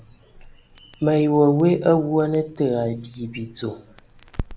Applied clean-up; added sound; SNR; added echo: none; Crackle; 18 dB; none.